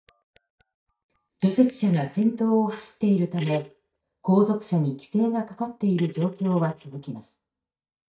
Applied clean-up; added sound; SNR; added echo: neural mask model DeepFilterNet 3.